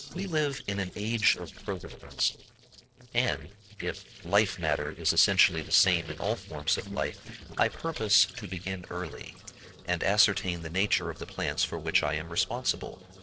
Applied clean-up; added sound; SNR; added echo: neural separator model SepFormer DNS4.